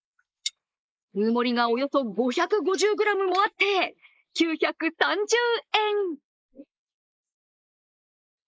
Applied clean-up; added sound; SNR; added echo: neural mask model Resemble Enhance denoiser.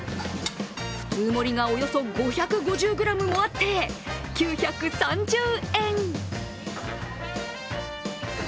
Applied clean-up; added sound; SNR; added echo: none; none; none; none.